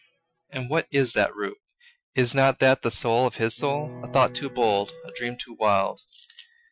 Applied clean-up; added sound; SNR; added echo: classical method Wiener filter.